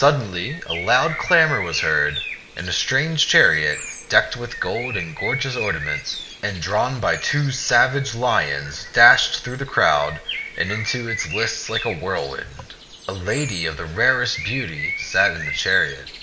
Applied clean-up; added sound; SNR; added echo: none; Bird; 11 dB; none.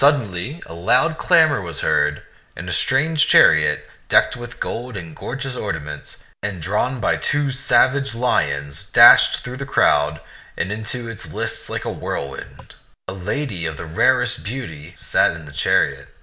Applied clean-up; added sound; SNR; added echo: none; none; none; none.